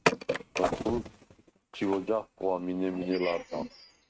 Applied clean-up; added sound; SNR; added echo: neural mask model RNNoise.